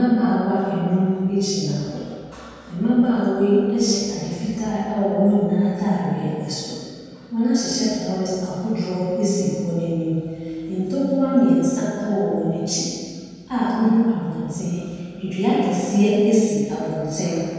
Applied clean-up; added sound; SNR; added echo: none; none; none; reverberation time 2.0 s.